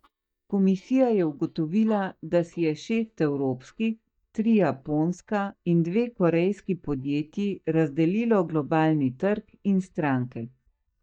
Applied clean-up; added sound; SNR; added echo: neural mask model DeepFilterNet 3.